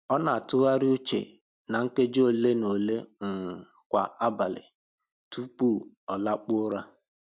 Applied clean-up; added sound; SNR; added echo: none; none; none; none.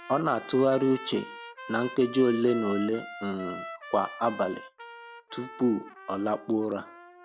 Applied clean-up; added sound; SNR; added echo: none; Trumpet; 15 dB; none.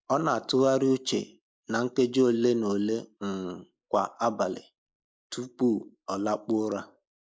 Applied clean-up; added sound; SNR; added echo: neural mask model Resemble Enhance denoiser.